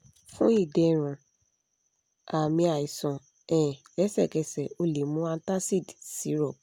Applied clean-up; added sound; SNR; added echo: none; none; none; none.